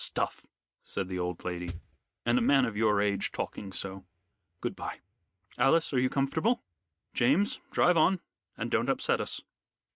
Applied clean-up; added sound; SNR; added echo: neural mask model RNNoise.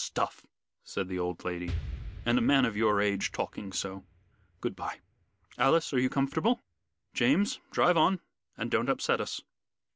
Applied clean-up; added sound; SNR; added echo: none; Explosion; 16 dB; none.